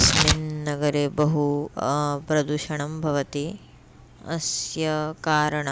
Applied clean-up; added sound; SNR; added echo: none; Tearing; 7 dB; none.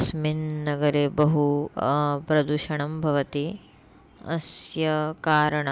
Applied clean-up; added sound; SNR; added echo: none; none; none; none.